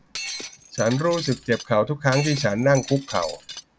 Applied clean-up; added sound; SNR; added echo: none; Shatter; 12 dB; none.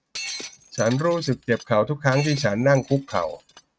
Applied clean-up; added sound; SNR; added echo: neural mask model RNNoise.